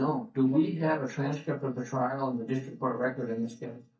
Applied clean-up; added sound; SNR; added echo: neural mask model DeepFilterNet 3.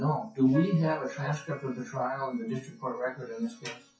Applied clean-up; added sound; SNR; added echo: classical method WPE with log-MMSE.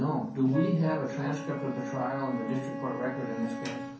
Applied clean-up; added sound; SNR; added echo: none; Wind instrument, woodwind instrument; 7 dB; reverberation time 0.6 s.